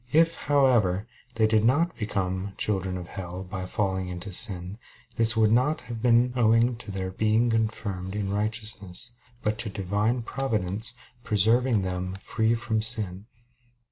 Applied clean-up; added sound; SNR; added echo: none; none; none; none.